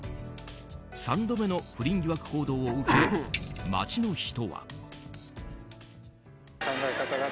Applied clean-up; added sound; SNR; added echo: none; Sneeze + Bicycle bell; -4 dB; none.